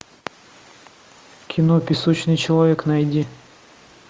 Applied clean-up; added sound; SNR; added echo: none; none; none; none.